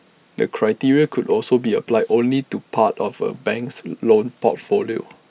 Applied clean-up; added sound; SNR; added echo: none; none; none; none.